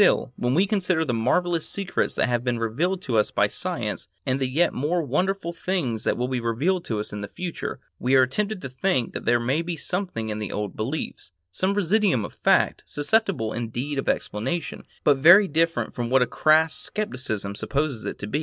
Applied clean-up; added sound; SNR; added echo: neural separator model SepFormer DNS4.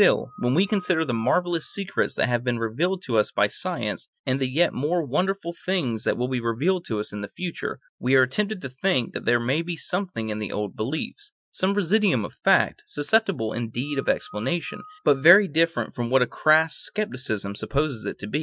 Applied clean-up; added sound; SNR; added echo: classical method Wiener filter.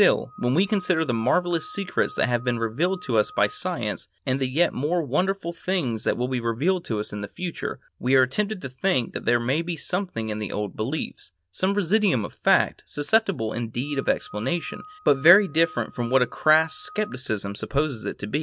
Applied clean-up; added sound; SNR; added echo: none; Screech / Glass; 20 dB; none.